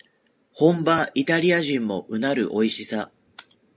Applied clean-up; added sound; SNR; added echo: none; none; none; none.